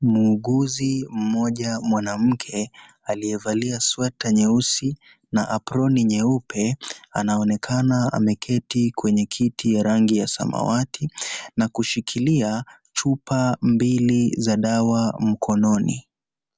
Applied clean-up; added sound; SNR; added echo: none; none; none; none.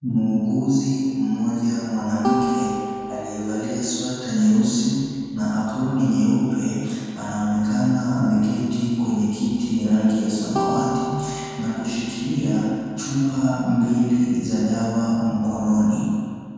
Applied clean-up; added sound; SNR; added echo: none; Acoustic guitar; 9 dB; reverberation time 2.1 s.